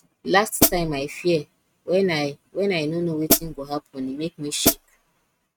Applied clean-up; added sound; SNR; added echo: neural mask model RNNoise.